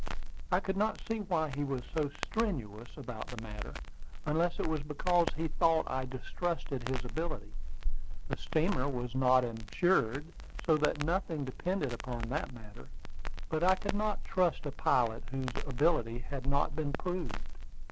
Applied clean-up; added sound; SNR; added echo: none; Crackle; 1 dB; none.